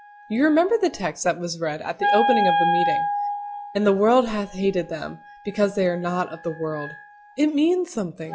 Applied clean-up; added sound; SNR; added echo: classical method log-MMSE.